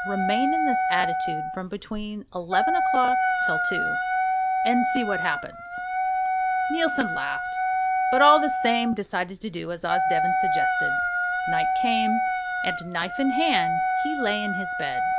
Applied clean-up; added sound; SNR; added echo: none; Wind instrument, woodwind instrument; -3 dB; none.